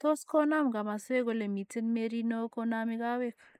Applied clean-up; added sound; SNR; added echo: neural mask model Resemble Enhance denoiser.